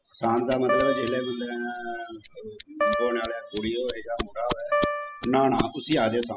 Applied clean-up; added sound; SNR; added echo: classical method spectral subtraction.